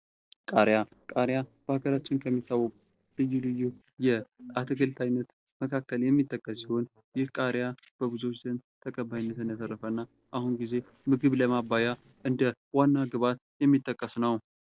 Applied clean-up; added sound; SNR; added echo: neural separator model SepFormer DNS4.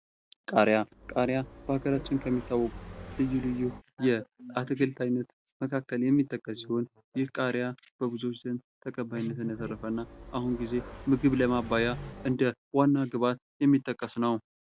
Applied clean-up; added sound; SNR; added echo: none; Motorcycle; 15 dB; none.